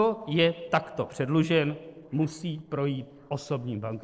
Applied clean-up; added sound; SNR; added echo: neural separator model SepFormer DNS4.